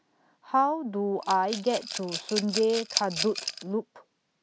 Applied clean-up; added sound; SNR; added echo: none; Rattle / Glass; 6 dB; none.